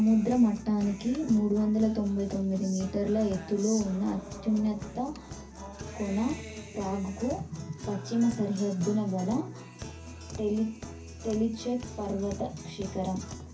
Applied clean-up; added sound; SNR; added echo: none; Guitar; 13 dB; reverberation time 0.3 s.